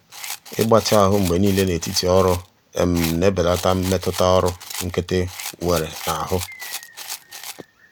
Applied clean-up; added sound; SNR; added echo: none; Rattle; 14 dB; none.